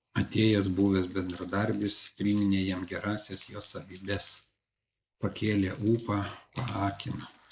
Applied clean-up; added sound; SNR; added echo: neural mask model Resemble Enhance denoiser.